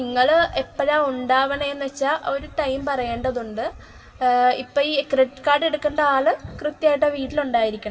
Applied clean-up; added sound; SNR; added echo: none; none; none; reverberation time 3.0 s.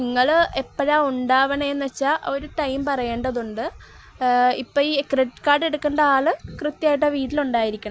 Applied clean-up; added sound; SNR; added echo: none; none; none; none.